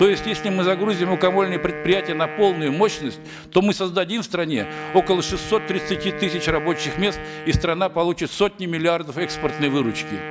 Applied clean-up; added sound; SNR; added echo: none; Wind instrument, woodwind instrument; 11 dB; none.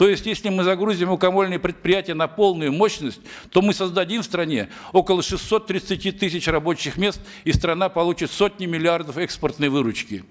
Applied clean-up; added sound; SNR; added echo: none; none; none; none.